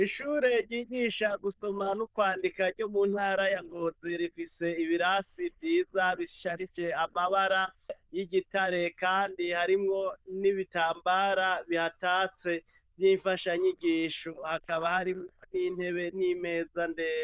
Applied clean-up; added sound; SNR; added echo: neural diffusion model UNIVERSE++.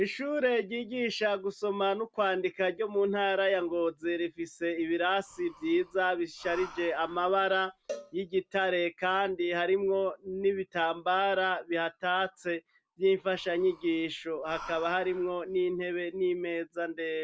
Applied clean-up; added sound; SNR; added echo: none; Cowbell + Breathing; 19 dB; none.